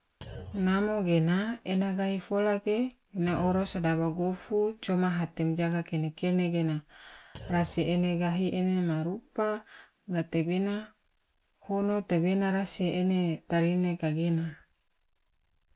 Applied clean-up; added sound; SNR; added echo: none; Thump, thud; 19 dB; none.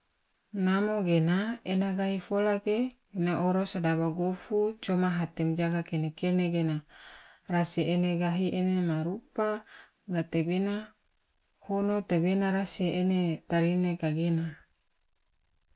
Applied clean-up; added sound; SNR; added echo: none; none; none; none.